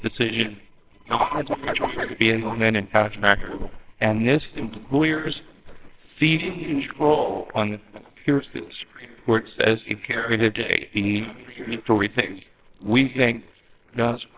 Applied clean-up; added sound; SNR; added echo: neural separator model SepFormer WHAMR!.